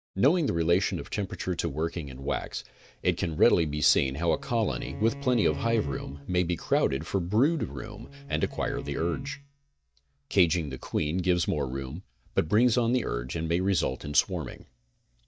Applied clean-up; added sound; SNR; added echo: neural mask model DeepFilterNet 3.